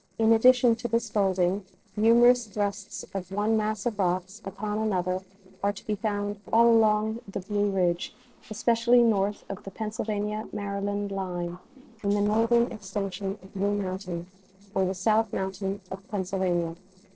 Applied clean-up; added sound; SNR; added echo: neural separator model SepFormer DNS4.